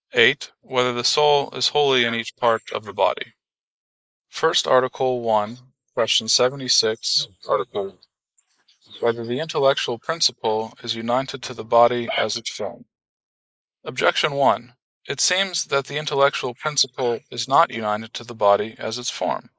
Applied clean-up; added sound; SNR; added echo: neural mask model Resemble Enhance denoiser.